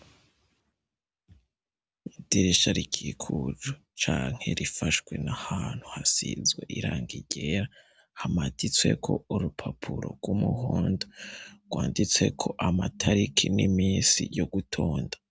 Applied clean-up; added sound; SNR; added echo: none; none; none; none.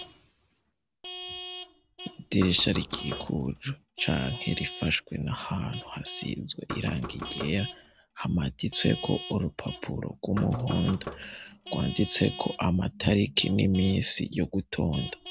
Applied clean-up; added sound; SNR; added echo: none; Knock + Vehicle horn, car horn, honking / Truck; 13 dB; none.